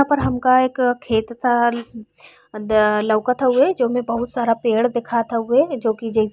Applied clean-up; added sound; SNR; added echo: none; none; none; none.